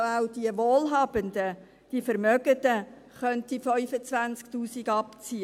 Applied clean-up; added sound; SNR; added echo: none; none; none; none.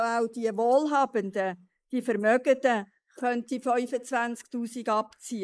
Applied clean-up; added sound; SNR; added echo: neural mask model Resemble Enhance denoiser.